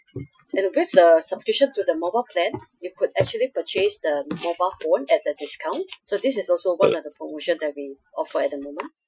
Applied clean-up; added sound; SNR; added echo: classical method Wiener filter.